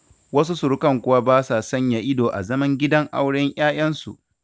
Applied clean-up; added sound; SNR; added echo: none; none; none; none.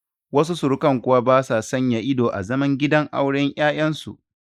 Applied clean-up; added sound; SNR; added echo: neural mask model Resemble Enhance denoiser.